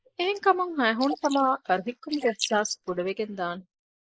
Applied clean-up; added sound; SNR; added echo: neural mask model Resemble Enhance denoiser.